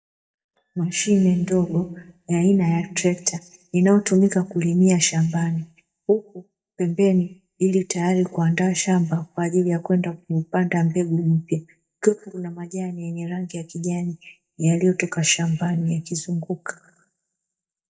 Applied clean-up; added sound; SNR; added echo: neural mask model DeepFilterNet 3.